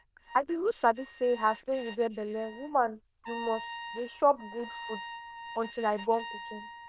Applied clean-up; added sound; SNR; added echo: neural diffusion model UNIVERSE++.